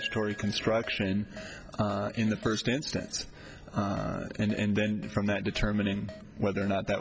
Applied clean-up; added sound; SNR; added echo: none; Piano + Keyboard (musical); 20 dB; none.